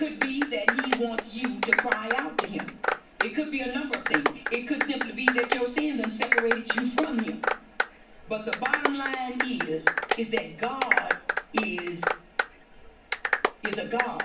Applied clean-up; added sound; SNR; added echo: none; Clapping; -3 dB; reverberation time 0.9 s.